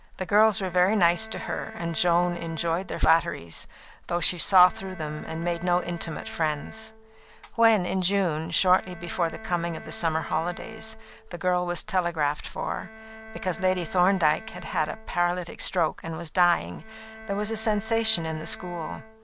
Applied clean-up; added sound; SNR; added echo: none; Bowed string instrument; 18 dB; none.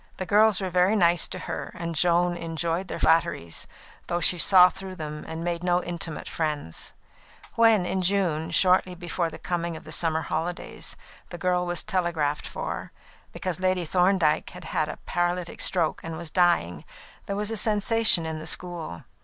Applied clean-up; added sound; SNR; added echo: none; none; none; none.